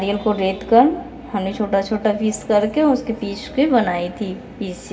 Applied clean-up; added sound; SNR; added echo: none; none; none; reverberation time 1.4 s.